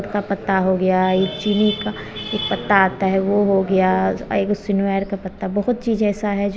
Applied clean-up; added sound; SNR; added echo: none; none; none; none.